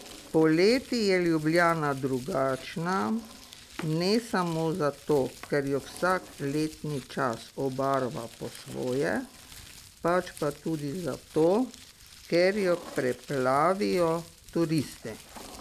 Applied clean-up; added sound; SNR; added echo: none; Crumpling, crinkling + Drawer open or close; 19 dB; none.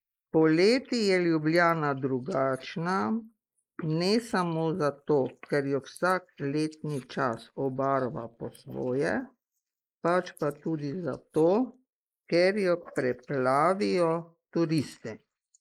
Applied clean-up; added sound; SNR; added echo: neural mask model Resemble Enhance denoiser.